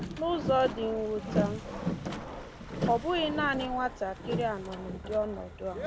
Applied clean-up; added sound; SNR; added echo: none; Boat, Water vehicle; 4 dB; none.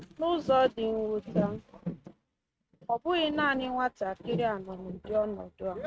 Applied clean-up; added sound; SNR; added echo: neural mask model RNNoise.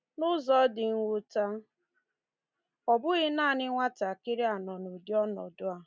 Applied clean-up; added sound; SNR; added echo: none; none; none; none.